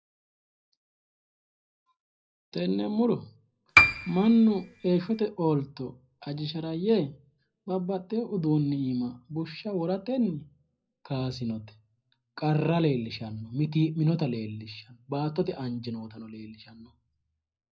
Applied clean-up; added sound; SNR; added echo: none; Piano; -4 dB; reverberation time 0.4 s.